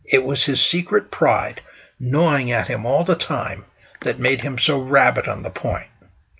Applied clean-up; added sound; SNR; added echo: none; none; none; none.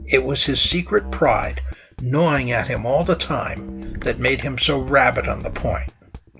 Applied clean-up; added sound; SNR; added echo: none; Drum kit; 11 dB; none.